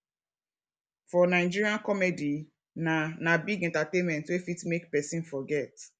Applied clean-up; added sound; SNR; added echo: none; none; none; none.